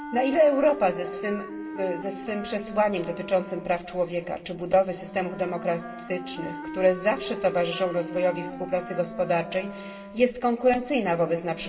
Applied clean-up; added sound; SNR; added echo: none; Wind instrument, woodwind instrument; 13 dB; reverberation time 1.7 s.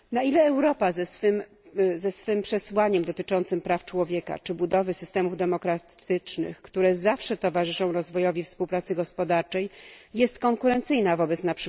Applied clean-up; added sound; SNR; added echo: none; none; none; none.